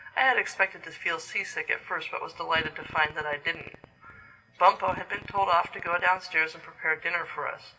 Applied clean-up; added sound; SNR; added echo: none; Fart; 17 dB; reverberation time 0.3 s.